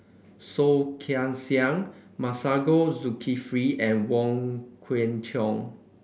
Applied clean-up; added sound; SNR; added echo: none; none; none; none.